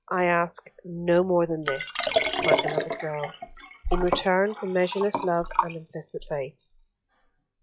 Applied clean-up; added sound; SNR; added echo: classical method log-MMSE.